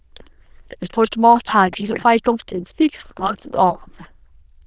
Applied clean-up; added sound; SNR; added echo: neural diffusion model UNIVERSE++.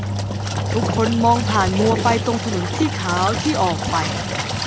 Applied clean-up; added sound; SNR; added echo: none; Engine; 1 dB; none.